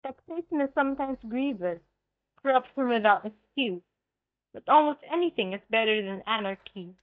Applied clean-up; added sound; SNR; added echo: neural mask model DeepFilterNet 3.